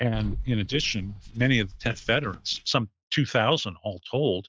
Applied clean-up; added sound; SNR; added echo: neural mask model DeepFilterNet 3.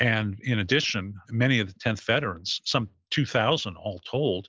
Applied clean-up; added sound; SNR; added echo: none; none; none; none.